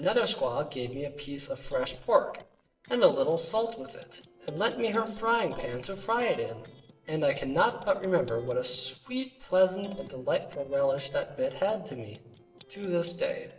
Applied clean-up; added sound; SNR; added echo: neural separator model SepFormer DNS4.